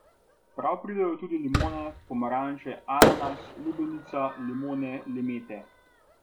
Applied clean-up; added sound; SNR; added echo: none; Fireworks; -1 dB; none.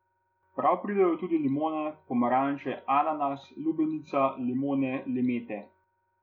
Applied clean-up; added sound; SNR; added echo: none; none; none; none.